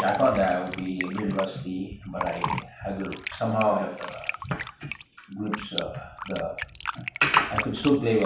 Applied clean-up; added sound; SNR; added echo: none; Fill (with liquid); 7 dB; none.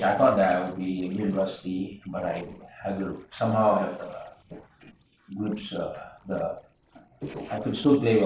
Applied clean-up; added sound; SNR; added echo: neural separator model SepFormer DNS4.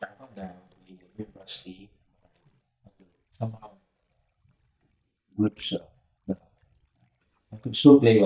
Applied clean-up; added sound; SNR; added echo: neural mask model DeepFilterNet 3.